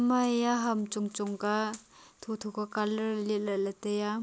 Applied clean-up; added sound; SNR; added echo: none; none; none; none.